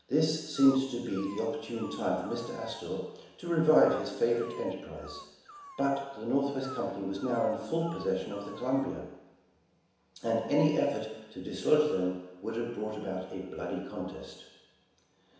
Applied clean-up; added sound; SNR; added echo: none; Dog; 17 dB; reverberation time 1.0 s.